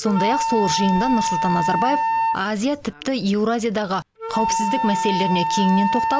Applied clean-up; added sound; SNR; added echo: none; Wind instrument, woodwind instrument; 1 dB; none.